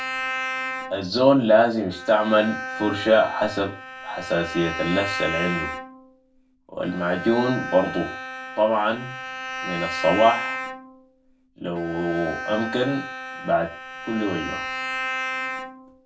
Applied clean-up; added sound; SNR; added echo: none; Bowed string instrument; 8 dB; reverberation time 0.2 s.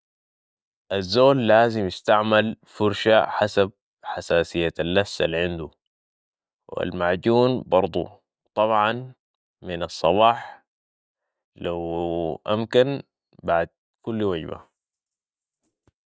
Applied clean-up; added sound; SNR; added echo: none; none; none; none.